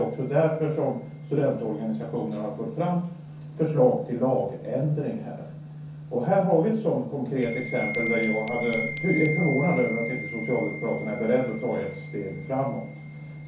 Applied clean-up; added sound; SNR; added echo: none; Bell; 5 dB; reverberation time 0.6 s.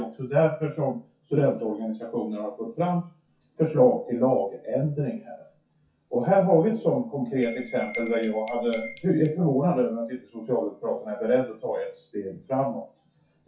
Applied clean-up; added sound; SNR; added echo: classical method WPE with log-MMSE.